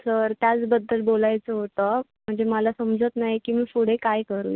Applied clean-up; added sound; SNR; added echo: none; none; none; none.